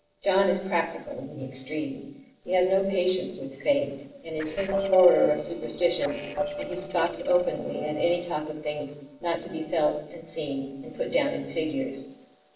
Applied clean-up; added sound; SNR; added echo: neural separator model SepFormer DNS4.